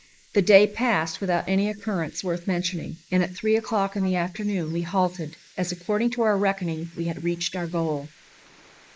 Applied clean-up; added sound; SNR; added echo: neural mask model Resemble Enhance denoiser.